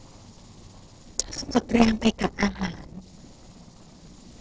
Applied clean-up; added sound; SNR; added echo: neural separator model SepFormer DNS4.